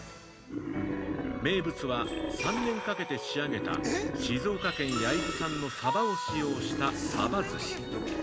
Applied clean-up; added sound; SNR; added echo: none; Wild animals; 5 dB; none.